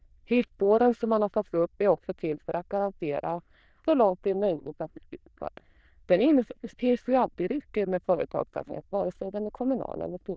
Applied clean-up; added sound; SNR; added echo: neural diffusion model UNIVERSE++.